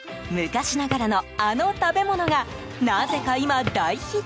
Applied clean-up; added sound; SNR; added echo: none; Drawer open or close; 14 dB; none.